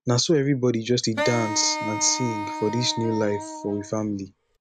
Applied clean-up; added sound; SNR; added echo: none; Wind instrument, woodwind instrument; 7 dB; none.